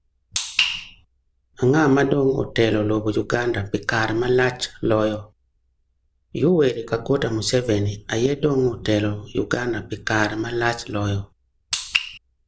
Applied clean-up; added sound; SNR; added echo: none; none; none; none.